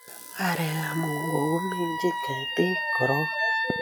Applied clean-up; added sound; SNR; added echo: classical method log-MMSE.